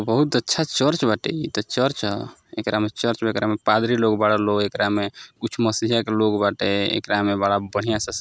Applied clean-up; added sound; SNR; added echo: none; none; none; none.